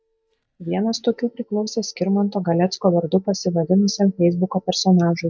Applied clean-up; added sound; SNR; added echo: neural mask model DeepFilterNet 3.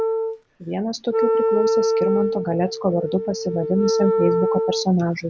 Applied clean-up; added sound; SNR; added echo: none; Wind instrument, woodwind instrument; -1 dB; none.